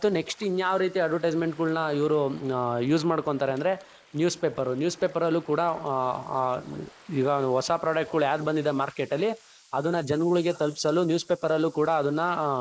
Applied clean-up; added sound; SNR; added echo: neural mask model Resemble Enhance denoiser.